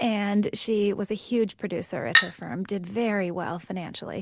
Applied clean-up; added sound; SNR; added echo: none; Chink, clink; 4 dB; none.